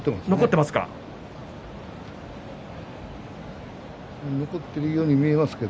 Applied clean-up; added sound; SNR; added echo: none; none; none; none.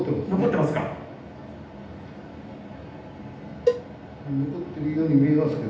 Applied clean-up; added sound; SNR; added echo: none; Cowbell; 3 dB; reverberation time 0.8 s.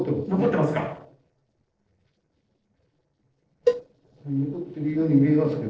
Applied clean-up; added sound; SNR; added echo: neural separator model SepFormer DNS4.